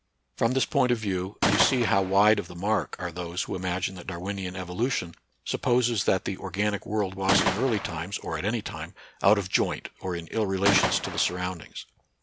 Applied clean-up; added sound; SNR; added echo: none; Gunshot, gunfire; 1 dB; none.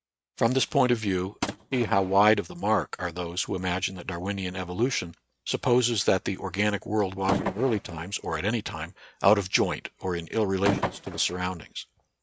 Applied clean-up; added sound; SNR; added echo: neural mask model RNNoise.